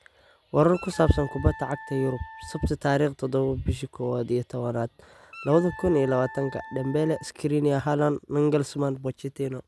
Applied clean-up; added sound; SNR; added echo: none; Wind instrument, woodwind instrument; 17 dB; none.